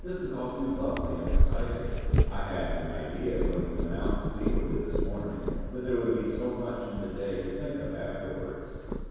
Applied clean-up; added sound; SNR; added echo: none; Purr; -2 dB; reverberation time 2.2 s.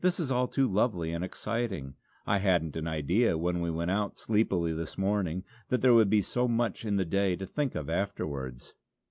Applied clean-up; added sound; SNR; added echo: none; none; none; none.